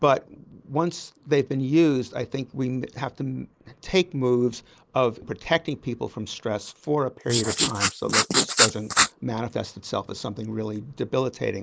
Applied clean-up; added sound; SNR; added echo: neural mask model Resemble Enhance denoiser.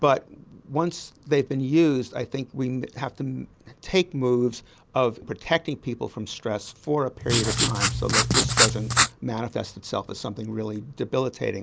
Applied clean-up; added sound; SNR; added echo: none; Writing; -4 dB; none.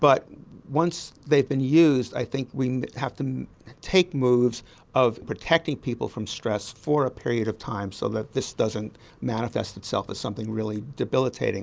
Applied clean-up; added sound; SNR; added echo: none; none; none; none.